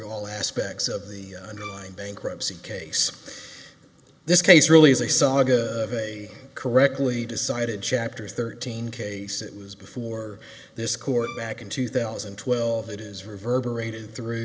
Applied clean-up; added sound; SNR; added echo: none; Bowed string instrument; 18 dB; none.